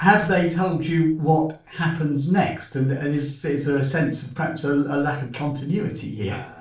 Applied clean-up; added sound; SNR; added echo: neural separator model SepFormer DNS4.